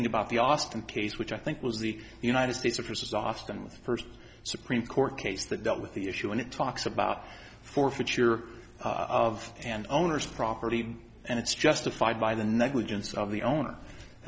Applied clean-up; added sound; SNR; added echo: none; none; none; none.